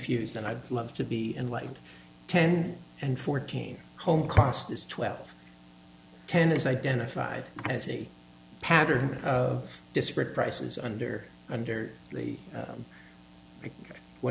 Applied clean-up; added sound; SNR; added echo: none; none; none; none.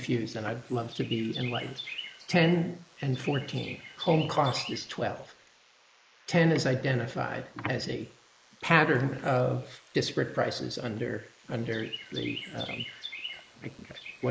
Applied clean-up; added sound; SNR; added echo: neural mask model Resemble Enhance denoiser.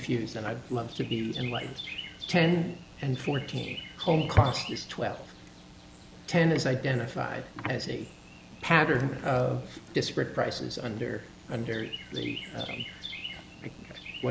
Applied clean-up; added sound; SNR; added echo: none; Chirp, tweet; 14 dB; none.